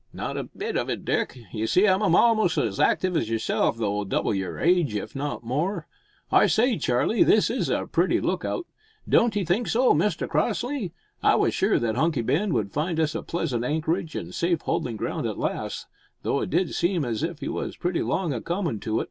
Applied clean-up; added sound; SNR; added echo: none; none; none; none.